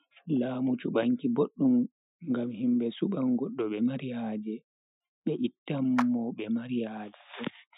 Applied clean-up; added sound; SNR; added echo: classical method Wiener filter.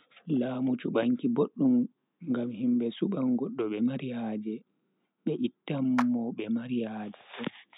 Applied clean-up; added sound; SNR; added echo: none; Clapping; 12 dB; none.